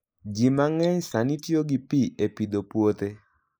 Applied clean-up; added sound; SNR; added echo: neural mask model Resemble Enhance denoiser.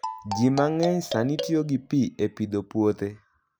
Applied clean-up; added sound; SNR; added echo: none; Marimba, xylophone; 8 dB; none.